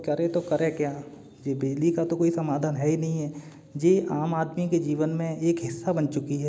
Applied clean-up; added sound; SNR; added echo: none; none; none; none.